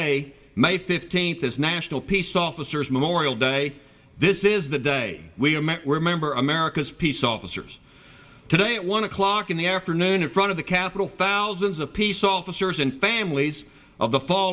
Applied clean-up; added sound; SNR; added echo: none; none; none; reverberation time 0.5 s.